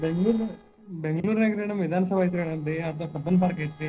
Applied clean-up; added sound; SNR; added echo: neural separator model SepFormer DNS4.